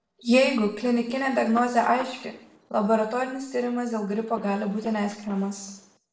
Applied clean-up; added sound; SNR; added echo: neural separator model SepFormer DNS4.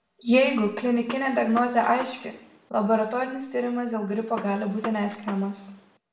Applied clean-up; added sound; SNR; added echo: none; Gunshot, gunfire; 16 dB; reverberation time 0.7 s.